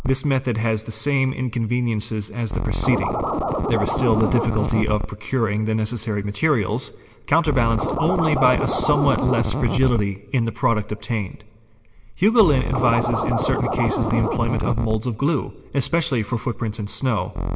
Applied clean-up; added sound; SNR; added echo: none; Scratching (performance technique); 4 dB; reverberation time 0.8 s.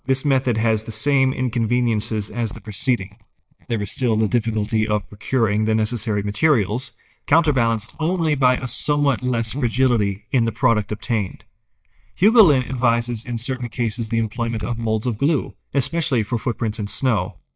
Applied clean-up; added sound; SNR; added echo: neural mask model DeepFilterNet 3.